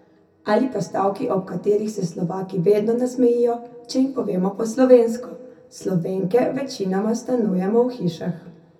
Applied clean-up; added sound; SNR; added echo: none; none; none; reverberation time 0.3 s.